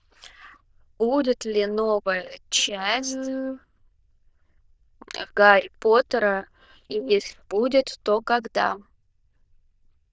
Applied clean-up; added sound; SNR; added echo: neural diffusion model UNIVERSE++.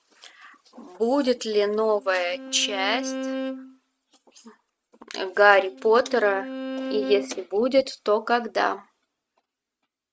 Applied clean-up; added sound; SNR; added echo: neural mask model RNNoise.